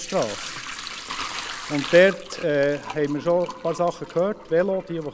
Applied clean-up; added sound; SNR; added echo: none; Sink (filling or washing) / Liquid; 11 dB; none.